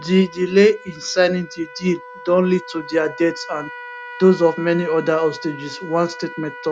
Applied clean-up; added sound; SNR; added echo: none; Trumpet; 16 dB; none.